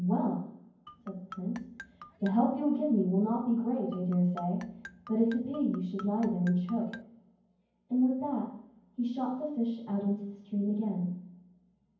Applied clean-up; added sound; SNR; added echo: none; Marimba, xylophone; 19 dB; reverberation time 0.9 s.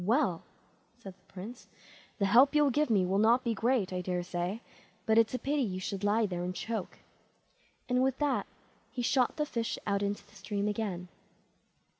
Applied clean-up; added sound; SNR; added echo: none; none; none; none.